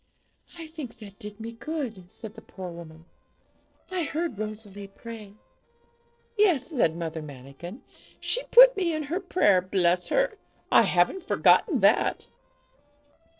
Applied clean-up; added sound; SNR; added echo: neural separator model SepFormer DNS4.